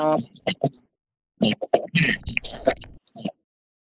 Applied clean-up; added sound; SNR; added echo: neural mask model Resemble Enhance denoiser.